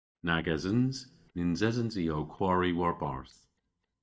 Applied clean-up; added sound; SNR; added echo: neural mask model DeepFilterNet 3.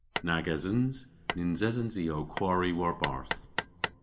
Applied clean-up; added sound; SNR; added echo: none; Hammer; 8 dB; reverberation time 0.8 s.